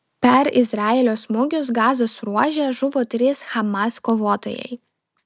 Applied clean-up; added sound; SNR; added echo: none; none; none; none.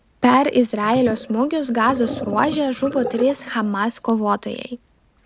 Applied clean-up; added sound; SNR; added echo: none; Sink (filling or washing); 13 dB; none.